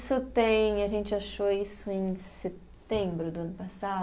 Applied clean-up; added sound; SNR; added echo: none; none; none; none.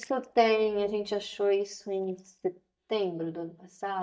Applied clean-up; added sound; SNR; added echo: neural mask model DeepFilterNet 3.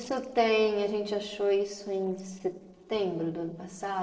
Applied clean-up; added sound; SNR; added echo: neural separator model SepFormer DNS4.